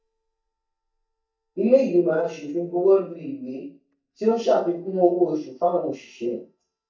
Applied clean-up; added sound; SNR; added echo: neural mask model DeepFilterNet 3.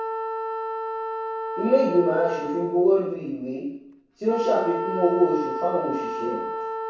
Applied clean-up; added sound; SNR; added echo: none; Wind instrument, woodwind instrument; 5 dB; reverberation time 0.7 s.